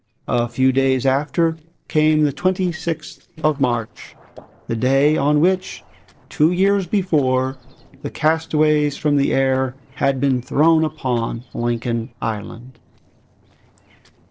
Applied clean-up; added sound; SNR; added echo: neural separator model SepFormer DNS4.